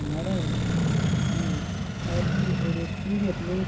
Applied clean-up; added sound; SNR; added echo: none; Accelerating, revving, vroom; -4 dB; reverberation time 0.4 s.